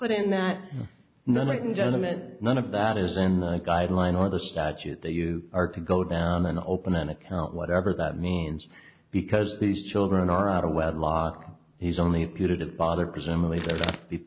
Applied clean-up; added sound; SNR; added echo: none; Bird; 7 dB; none.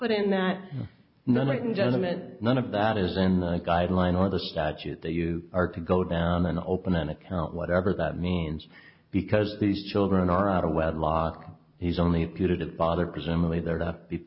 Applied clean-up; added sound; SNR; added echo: none; none; none; none.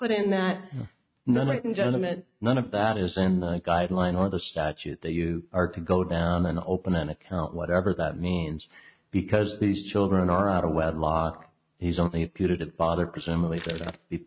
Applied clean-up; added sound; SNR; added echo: neural mask model RNNoise.